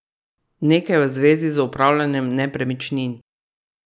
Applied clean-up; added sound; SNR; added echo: none; none; none; none.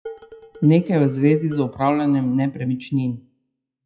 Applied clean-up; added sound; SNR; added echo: classical method WPE with log-MMSE.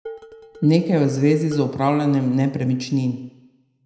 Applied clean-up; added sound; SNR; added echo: none; Dishes, pots, and pans; 20 dB; reverberation time 0.7 s.